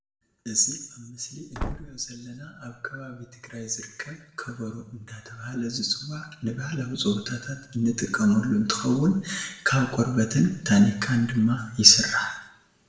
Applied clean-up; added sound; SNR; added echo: none; Slam / Wood; 11 dB; reverberation time 0.7 s.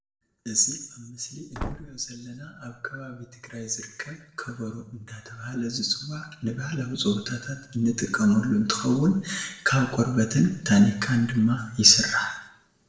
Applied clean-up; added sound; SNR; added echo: neural separator model SepFormer DNS4.